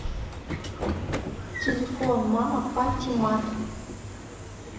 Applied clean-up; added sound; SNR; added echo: none; Sliding door / Train; 5 dB; reverberation time 1.0 s.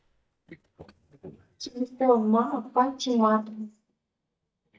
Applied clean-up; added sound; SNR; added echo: neural mask model DeepFilterNet 3.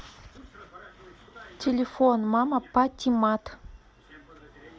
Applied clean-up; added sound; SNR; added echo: none; none; none; none.